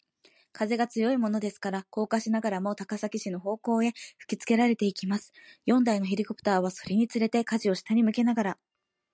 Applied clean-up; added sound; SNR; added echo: none; none; none; none.